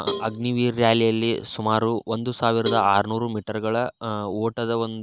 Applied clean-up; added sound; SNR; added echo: none; Cowbell; 13 dB; none.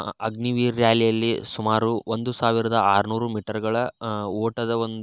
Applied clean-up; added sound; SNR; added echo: none; none; none; none.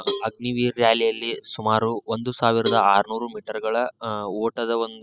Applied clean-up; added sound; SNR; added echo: classical method spectral subtraction.